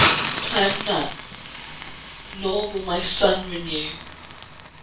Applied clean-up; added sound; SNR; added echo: none; Hiss; 1 dB; reverberation time 0.3 s.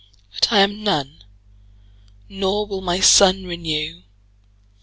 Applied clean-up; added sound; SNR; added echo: none; none; none; none.